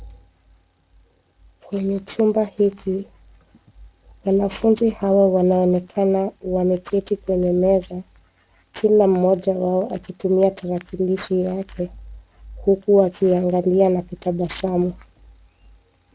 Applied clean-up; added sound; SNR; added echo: none; none; none; none.